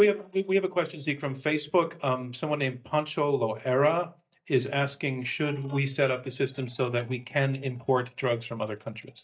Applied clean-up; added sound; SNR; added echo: neural mask model DeepFilterNet 3.